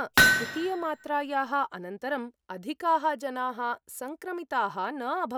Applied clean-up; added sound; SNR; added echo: none; Hammer; -4 dB; none.